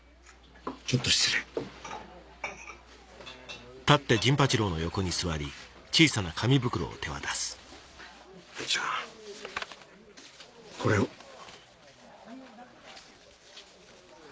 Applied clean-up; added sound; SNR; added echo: none; none; none; none.